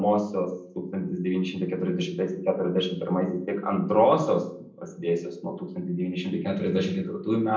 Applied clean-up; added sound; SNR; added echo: none; none; none; reverberation time 0.6 s.